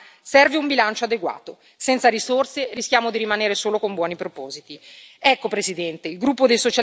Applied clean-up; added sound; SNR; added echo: none; none; none; none.